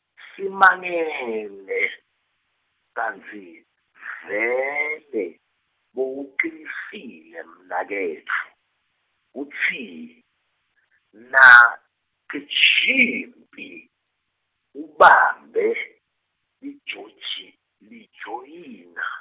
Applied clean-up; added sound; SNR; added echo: none; none; none; none.